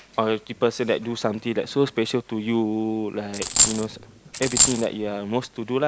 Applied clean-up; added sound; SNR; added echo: none; Coin (dropping); -4 dB; none.